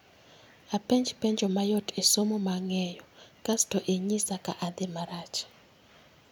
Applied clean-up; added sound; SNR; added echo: none; none; none; none.